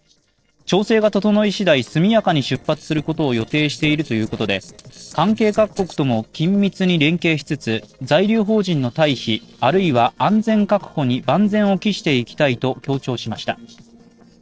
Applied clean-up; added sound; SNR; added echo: neural separator model SepFormer DNS4.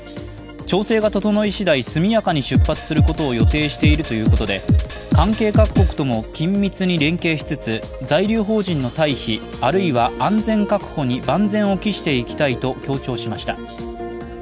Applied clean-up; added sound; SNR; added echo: none; Drum kit; -2 dB; none.